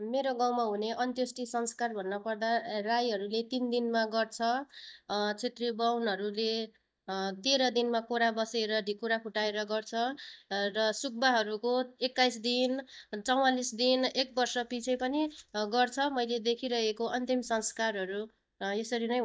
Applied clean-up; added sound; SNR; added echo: neural mask model DeepFilterNet 3.